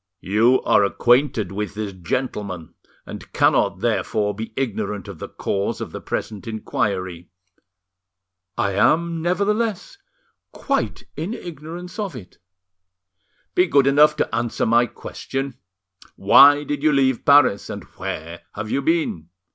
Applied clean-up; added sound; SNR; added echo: none; none; none; none.